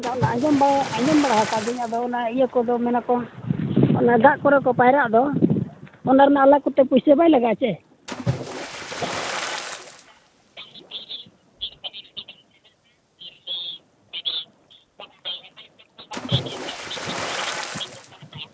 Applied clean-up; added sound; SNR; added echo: none; Splash, splatter; 12 dB; none.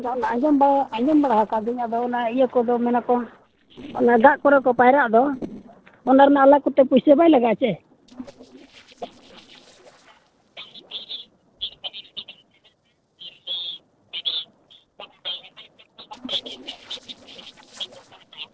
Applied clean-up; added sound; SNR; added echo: neural separator model SepFormer DNS4.